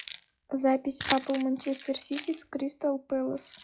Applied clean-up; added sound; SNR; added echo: classical method log-MMSE.